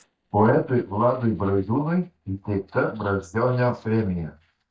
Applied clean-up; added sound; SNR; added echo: neural mask model DeepFilterNet 3.